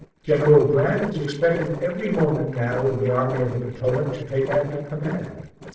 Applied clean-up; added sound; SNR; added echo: neural separator model SepFormer DNS4.